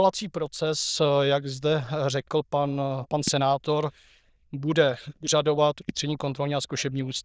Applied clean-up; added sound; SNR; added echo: neural diffusion model UNIVERSE++.